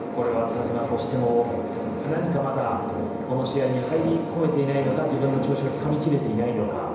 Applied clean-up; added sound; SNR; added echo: none; Brass instrument; 13 dB; reverberation time 1.0 s.